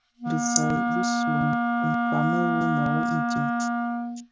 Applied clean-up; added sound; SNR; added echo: none; Wind instrument, woodwind instrument; -5 dB; none.